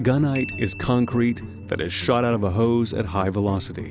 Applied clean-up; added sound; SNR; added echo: none; Bicycle bell; 18 dB; none.